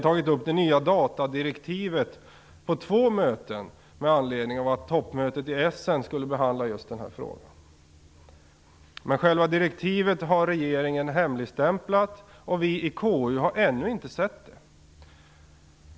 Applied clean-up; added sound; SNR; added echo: none; none; none; none.